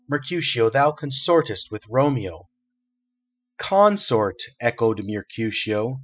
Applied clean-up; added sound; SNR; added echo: classical method spectral subtraction.